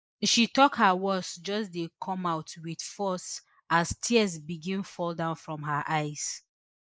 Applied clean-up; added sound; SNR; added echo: neural mask model Resemble Enhance denoiser.